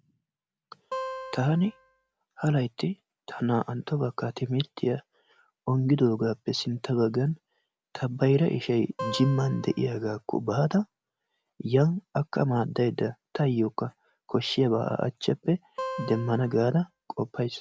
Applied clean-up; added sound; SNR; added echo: none; Acoustic guitar; 10 dB; none.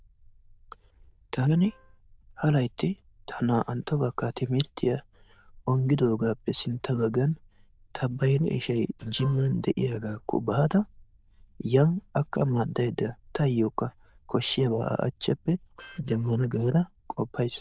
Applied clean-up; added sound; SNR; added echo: neural diffusion model UNIVERSE++.